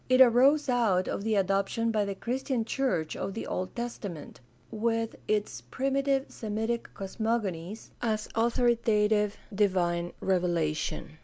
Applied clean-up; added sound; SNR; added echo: none; none; none; none.